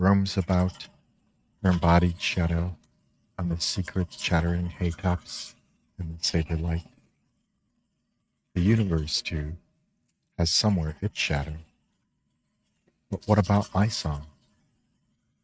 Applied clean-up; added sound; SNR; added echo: neural mask model RNNoise.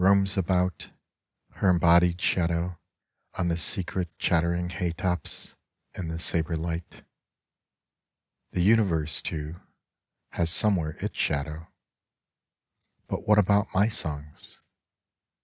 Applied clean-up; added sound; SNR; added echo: none; none; none; none.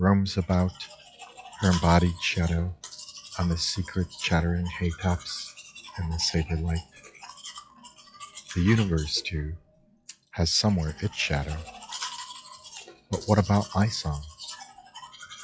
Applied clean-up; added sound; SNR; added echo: classical method log-MMSE.